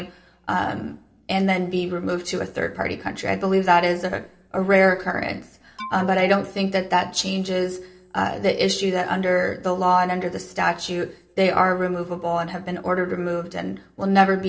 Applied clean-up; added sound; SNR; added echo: none; Alarm; 15 dB; reverberation time 0.4 s.